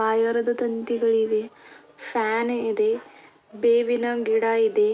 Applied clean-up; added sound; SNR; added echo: none; none; none; none.